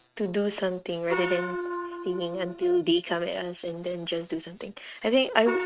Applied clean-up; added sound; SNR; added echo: neural mask model RNNoise.